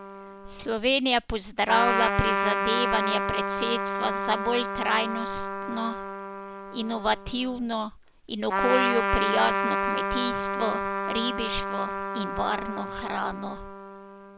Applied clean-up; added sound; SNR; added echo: none; Trumpet; 0 dB; none.